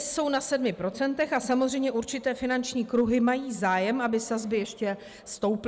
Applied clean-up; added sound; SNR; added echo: none; none; none; none.